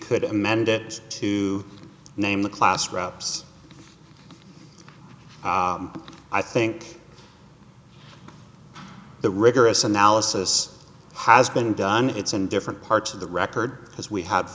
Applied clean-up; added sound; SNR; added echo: none; none; none; none.